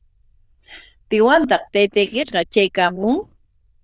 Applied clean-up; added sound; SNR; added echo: neural diffusion model UNIVERSE++.